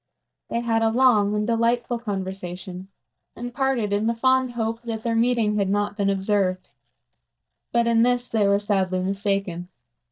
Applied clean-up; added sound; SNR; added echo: neural mask model DeepFilterNet 3.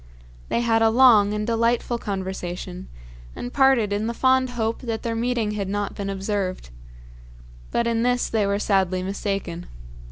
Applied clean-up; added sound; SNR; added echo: none; none; none; none.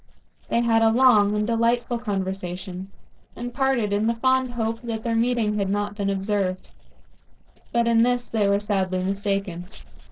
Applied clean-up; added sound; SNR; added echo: neural separator model SepFormer DNS4.